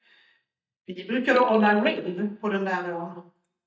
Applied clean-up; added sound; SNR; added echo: neural mask model DeepFilterNet 3.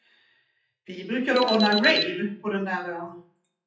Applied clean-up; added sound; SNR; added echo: classical method WPE with log-MMSE.